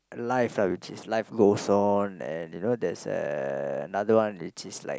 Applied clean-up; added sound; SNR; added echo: none; none; none; none.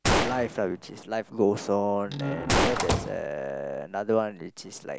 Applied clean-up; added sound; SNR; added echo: none; Gunshot, gunfire + Squeak / Slam / Wood; 1 dB; none.